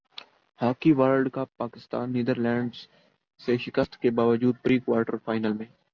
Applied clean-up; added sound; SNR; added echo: none; none; none; none.